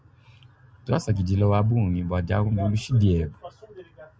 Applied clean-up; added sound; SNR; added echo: none; none; none; none.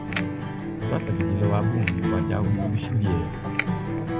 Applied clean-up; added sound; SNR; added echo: none; Acoustic guitar + Crackle; -1 dB; none.